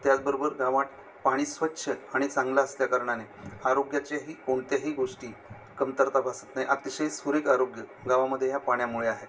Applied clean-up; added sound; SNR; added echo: none; none; none; reverberation time 0.2 s.